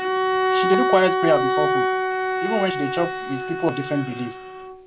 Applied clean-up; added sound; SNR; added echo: none; Bowed string instrument; -2 dB; none.